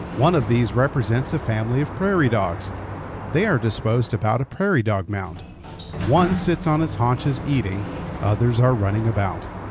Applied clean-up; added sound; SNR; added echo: none; Sliding door; 10 dB; none.